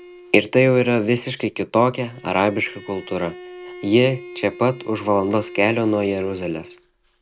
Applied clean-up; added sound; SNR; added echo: none; Bowed string instrument; 19 dB; none.